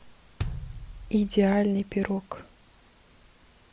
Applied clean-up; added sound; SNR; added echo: none; Bass drum; 9 dB; none.